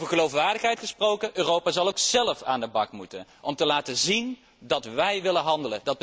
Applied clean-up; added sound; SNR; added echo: none; none; none; none.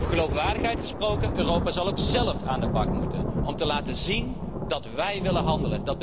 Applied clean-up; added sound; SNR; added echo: none; Thunder; -1 dB; none.